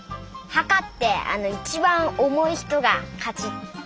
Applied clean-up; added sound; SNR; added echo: none; none; none; none.